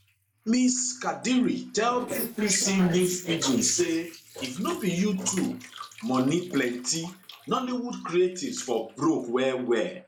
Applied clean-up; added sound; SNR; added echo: neural mask model Resemble Enhance denoiser.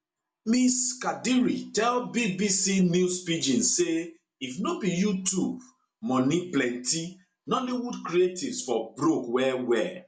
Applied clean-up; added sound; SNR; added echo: none; none; none; none.